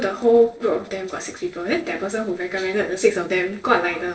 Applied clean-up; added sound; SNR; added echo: neural separator model SepFormer DNS4.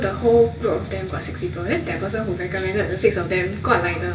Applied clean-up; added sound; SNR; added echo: none; Piano; 18 dB; reverberation time 1.2 s.